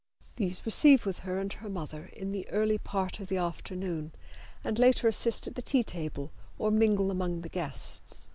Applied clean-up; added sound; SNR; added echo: none; none; none; none.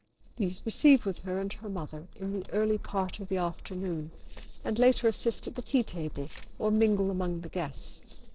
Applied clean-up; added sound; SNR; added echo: neural separator model SepFormer DNS4.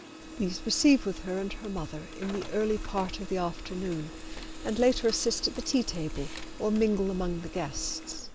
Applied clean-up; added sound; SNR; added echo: none; Printer; 15 dB; none.